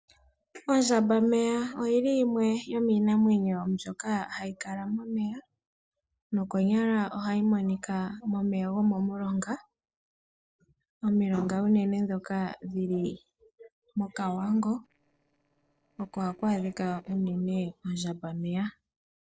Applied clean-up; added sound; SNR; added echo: neural separator model SepFormer DNS4.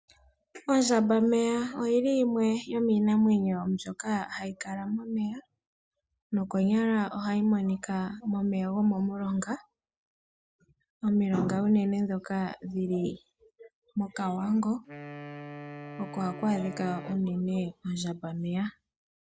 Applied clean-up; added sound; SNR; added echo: none; Wind instrument, woodwind instrument; 14 dB; none.